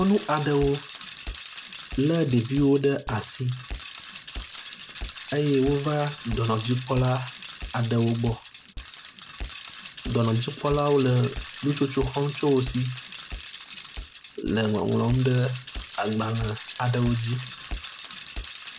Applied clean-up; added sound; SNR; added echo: none; Bicycle; 8 dB; none.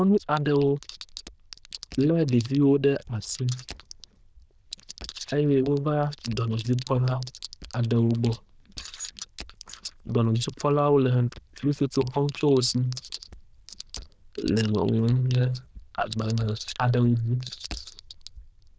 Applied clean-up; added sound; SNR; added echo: neural diffusion model UNIVERSE++.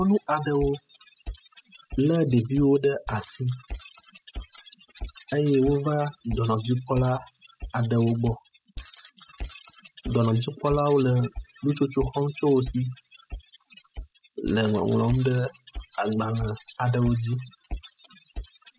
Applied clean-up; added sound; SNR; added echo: classical method spectral subtraction.